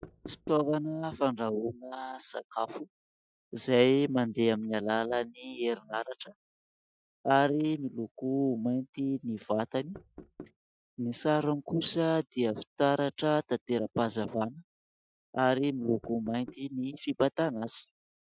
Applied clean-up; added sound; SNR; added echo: classical method Wiener filter.